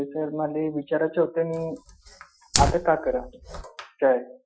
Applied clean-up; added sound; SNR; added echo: classical method Wiener filter.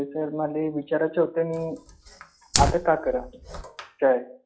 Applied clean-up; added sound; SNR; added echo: classical method log-MMSE.